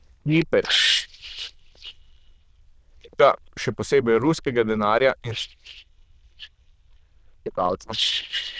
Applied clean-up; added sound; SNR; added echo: neural diffusion model UNIVERSE++.